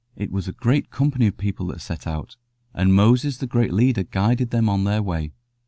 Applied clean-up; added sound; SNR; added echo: none; none; none; none.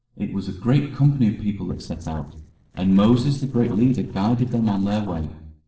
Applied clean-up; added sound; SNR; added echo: neural separator model SepFormer DNS4.